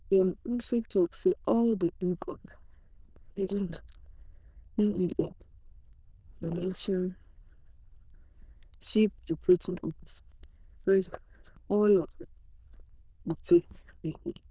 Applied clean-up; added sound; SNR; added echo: neural diffusion model UNIVERSE++.